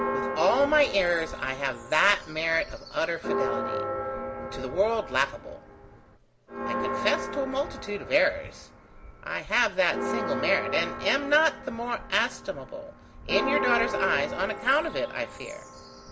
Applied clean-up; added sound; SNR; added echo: none; Church bell; 6 dB; none.